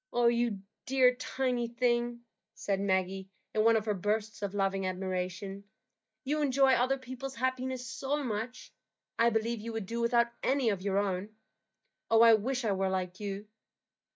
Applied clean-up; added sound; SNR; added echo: neural mask model DeepFilterNet 3.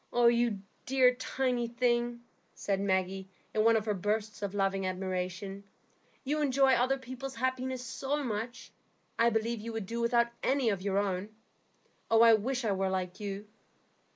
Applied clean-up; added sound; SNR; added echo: neural mask model Resemble Enhance denoiser.